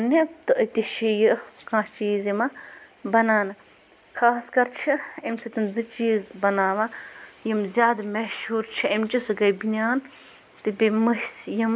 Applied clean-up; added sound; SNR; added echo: none; none; none; none.